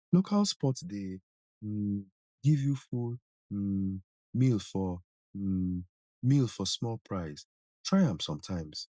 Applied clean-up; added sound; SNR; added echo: none; none; none; none.